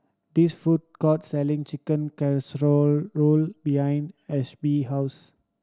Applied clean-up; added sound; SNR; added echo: none; none; none; none.